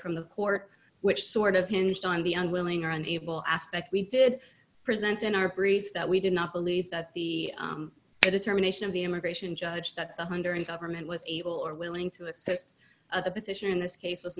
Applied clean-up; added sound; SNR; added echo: neural mask model Resemble Enhance denoiser.